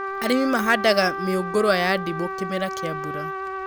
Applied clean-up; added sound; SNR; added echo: none; Trumpet; 6 dB; none.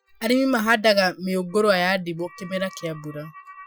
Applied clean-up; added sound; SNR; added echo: classical method Wiener filter.